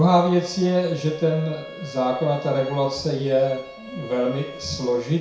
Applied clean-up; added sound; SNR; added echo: none; Bowed string instrument; 18 dB; reverberation time 0.6 s.